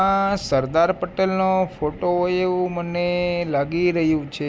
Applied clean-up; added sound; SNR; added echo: none; none; none; none.